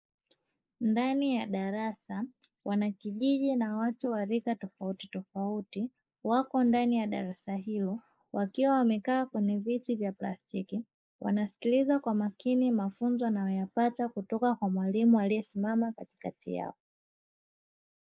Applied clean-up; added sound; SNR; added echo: neural mask model Resemble Enhance denoiser.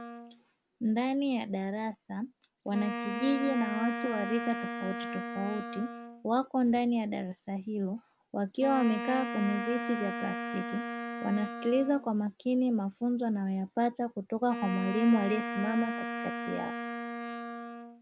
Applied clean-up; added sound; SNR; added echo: none; Wind instrument, woodwind instrument; 7 dB; none.